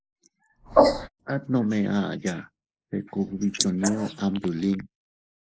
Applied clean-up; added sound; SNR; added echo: neural mask model Resemble Enhance denoiser.